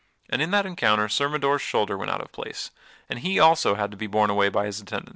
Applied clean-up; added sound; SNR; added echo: none; none; none; none.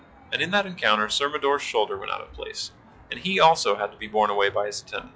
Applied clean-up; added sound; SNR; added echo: classical method log-MMSE.